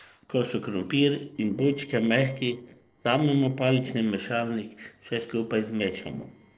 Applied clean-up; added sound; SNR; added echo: neural separator model SepFormer DNS4.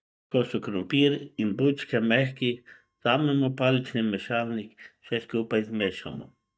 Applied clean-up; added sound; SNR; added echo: neural mask model DeepFilterNet 3.